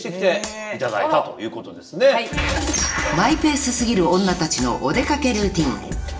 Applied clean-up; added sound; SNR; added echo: none; Shatter; 20 dB; reverberation time 1.1 s.